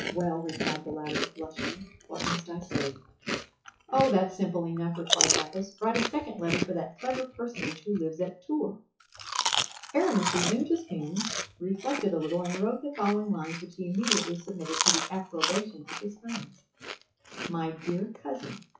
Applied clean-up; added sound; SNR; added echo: classical method WPE with log-MMSE.